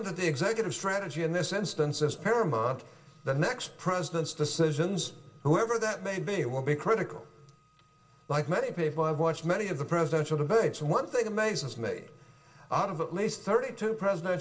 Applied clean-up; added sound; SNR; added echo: none; none; none; reverberation time 0.2 s.